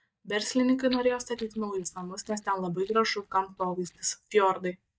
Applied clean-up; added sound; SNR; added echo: neural mask model DeepFilterNet 3.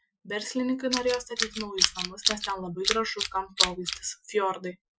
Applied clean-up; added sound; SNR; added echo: classical method Wiener filter.